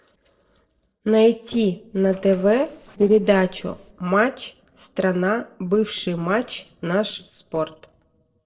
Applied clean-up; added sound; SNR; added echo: neural separator model SepFormer DNS4.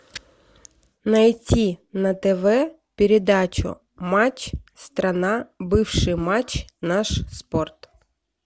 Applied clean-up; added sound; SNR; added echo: none; none; none; none.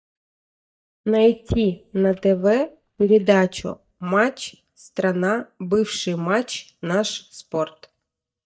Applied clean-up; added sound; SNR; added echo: neural mask model DeepFilterNet 3.